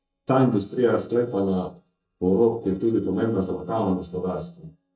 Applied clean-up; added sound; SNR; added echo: neural mask model DeepFilterNet 3.